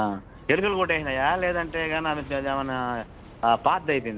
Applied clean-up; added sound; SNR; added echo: none; Aircraft; 17 dB; none.